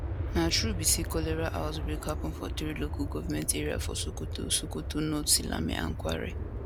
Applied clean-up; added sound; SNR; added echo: none; Aircraft; 2 dB; none.